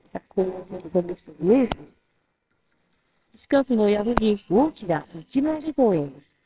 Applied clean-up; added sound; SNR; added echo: neural separator model SepFormer WHAMR!.